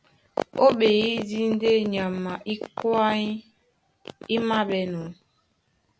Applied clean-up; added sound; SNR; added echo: none; none; none; none.